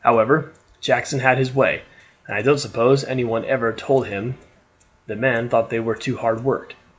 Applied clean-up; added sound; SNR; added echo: none; none; none; none.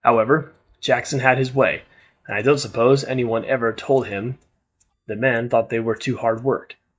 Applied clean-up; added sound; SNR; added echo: neural mask model DeepFilterNet 3.